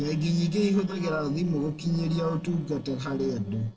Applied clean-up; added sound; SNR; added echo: neural separator model SepFormer DNS4.